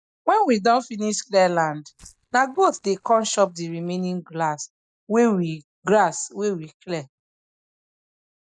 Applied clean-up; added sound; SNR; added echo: neural mask model DeepFilterNet 3.